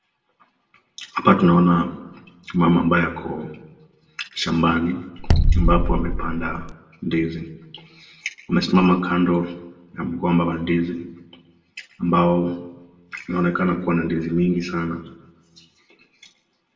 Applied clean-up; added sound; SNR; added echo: none; Bass drum; -4 dB; reverberation time 0.6 s.